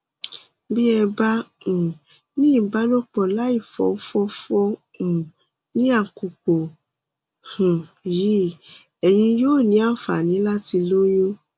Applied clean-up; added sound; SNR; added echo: none; none; none; none.